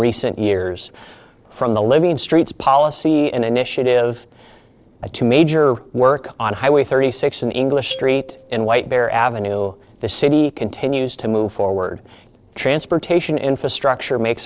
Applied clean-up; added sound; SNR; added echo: neural separator model SepFormer DNS4.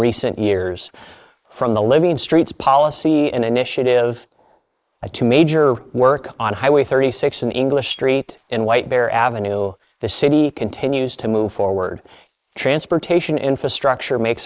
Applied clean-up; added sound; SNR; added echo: neural mask model Resemble Enhance denoiser.